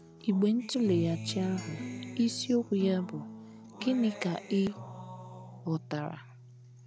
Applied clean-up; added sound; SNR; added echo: none; Acoustic guitar; 11 dB; none.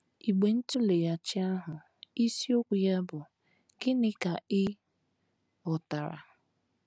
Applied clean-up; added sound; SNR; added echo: none; none; none; none.